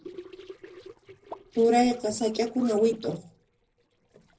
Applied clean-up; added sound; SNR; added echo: neural separator model SepFormer DNS4.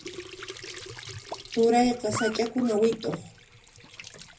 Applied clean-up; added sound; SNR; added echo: none; Squeak / Trickle, dribble / Sink (filling or washing); 12 dB; reverberation time 0.4 s.